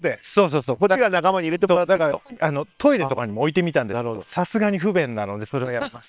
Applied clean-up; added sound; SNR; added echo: neural separator model SepFormer WHAM!.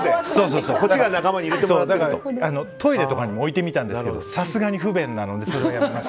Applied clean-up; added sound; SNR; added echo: none; Wind instrument, woodwind instrument; 16 dB; none.